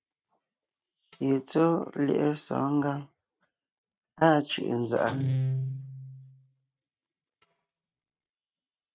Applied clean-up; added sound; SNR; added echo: neural mask model RNNoise.